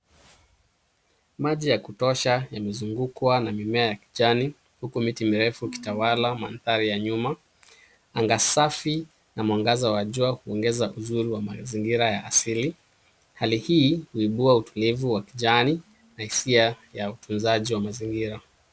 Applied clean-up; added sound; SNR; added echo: none; none; none; none.